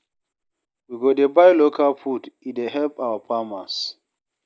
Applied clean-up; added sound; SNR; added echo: none; none; none; none.